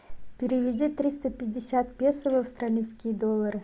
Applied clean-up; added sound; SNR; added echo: none; none; none; none.